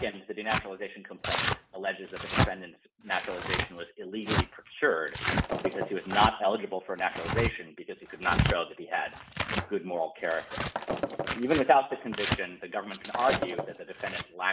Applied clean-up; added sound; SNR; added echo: none; Tearing + Shatter; 2 dB; none.